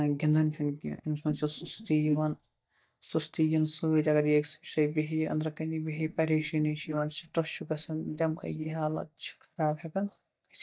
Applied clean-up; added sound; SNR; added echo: neural mask model DeepFilterNet 3.